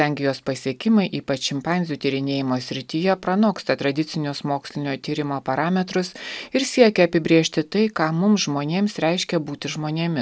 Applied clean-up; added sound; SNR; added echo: none; none; none; none.